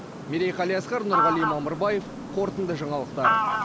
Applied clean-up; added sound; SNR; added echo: none; Fowl; 0 dB; none.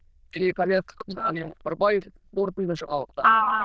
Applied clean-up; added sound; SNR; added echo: neural diffusion model UNIVERSE++.